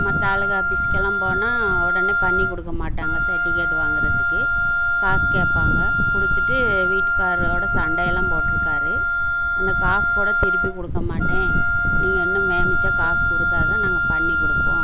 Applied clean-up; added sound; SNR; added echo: none; Wind instrument, woodwind instrument; -3 dB; none.